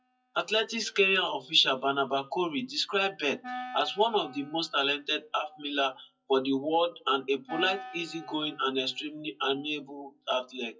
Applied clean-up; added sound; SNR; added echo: classical method WPE with log-MMSE.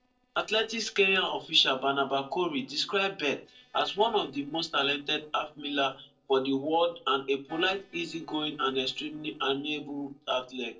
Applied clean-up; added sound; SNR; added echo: neural separator model SepFormer DNS4.